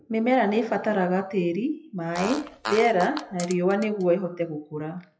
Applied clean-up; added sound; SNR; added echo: classical method WPE with log-MMSE.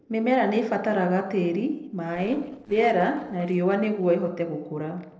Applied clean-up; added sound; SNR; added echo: neural separator model SepFormer DNS4.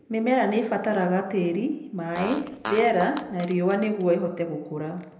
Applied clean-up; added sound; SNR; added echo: none; Fart; 12 dB; reverberation time 0.7 s.